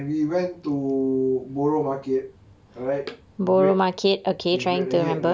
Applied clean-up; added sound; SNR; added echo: none; none; none; none.